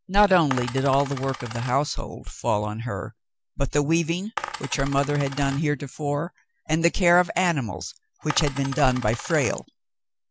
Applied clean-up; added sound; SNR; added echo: none; Coin (dropping); 11 dB; none.